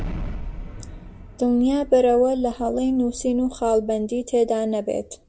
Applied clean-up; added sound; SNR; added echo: none; Explosion; 13 dB; none.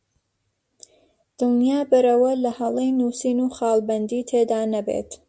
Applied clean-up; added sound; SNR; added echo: none; none; none; none.